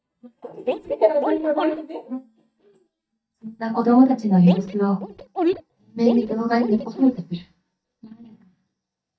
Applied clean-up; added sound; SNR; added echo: neural mask model DeepFilterNet 3.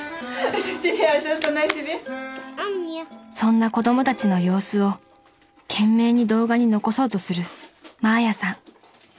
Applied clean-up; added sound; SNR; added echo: none; none; none; none.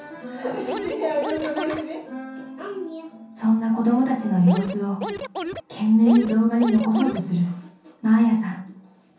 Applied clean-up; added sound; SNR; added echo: none; Scratching (performance technique); 9 dB; reverberation time 0.6 s.